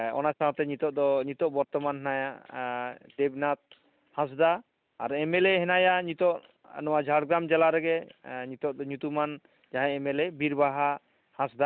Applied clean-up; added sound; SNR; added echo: none; none; none; none.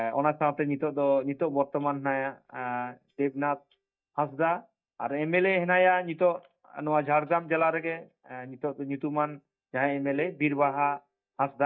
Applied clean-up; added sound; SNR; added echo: neural mask model DeepFilterNet 3.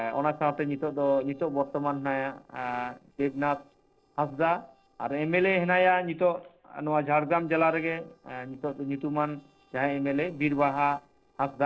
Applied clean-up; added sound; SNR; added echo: neural separator model SepFormer DNS4.